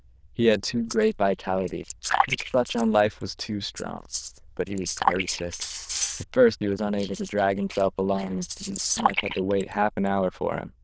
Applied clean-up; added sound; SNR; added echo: neural diffusion model UNIVERSE++.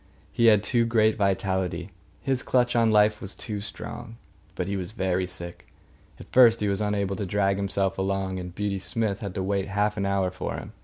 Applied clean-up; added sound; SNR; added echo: none; none; none; none.